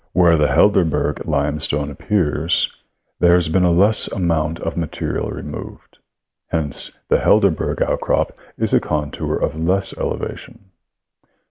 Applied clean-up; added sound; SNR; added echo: none; none; none; none.